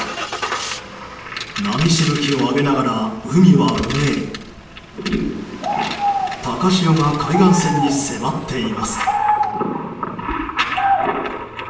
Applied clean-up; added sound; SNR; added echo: none; Engine starting; 16 dB; reverberation time 0.8 s.